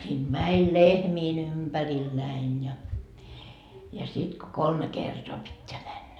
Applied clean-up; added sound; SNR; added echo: none; none; none; none.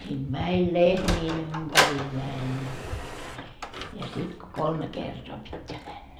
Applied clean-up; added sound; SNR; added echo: none; Sliding door; 3 dB; none.